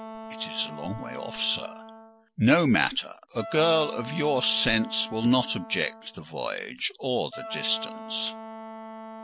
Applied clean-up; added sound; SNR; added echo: none; Wind instrument, woodwind instrument; 13 dB; none.